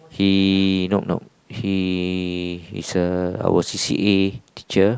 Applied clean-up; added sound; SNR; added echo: none; none; none; none.